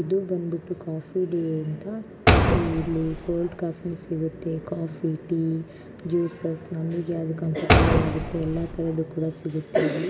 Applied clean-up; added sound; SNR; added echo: none; Door; -4 dB; none.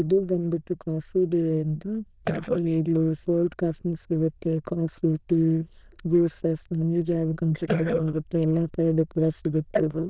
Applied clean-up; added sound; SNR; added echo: neural diffusion model UNIVERSE++.